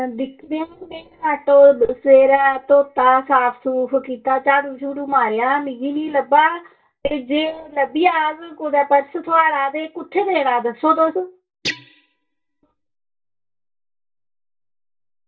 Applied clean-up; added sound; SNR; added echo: neural mask model DeepFilterNet 3.